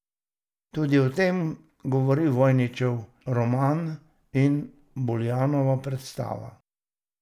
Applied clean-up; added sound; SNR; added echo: none; none; none; none.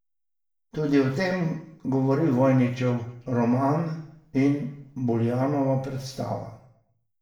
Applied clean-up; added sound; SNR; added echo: none; none; none; reverberation time 0.6 s.